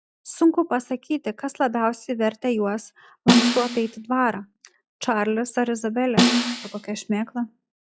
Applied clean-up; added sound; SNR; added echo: classical method log-MMSE.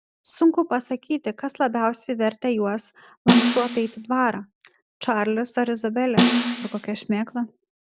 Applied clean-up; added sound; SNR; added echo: none; Snare drum; -2 dB; none.